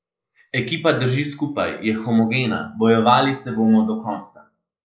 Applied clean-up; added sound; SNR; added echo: neural mask model Resemble Enhance denoiser.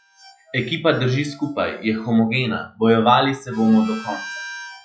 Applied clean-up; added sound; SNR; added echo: classical method log-MMSE.